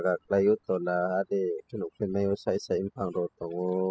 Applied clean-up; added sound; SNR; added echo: classical method spectral subtraction.